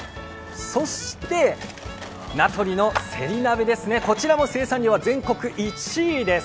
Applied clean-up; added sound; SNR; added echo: none; Clapping; 12 dB; none.